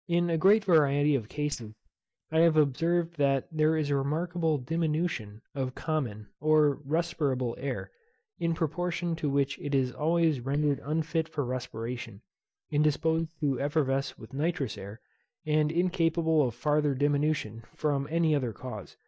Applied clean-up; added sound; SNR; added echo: neural mask model DeepFilterNet 3.